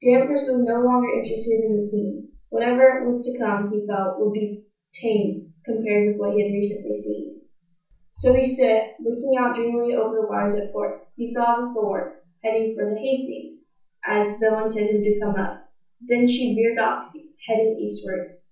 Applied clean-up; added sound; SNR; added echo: none; none; none; reverberation time 0.3 s.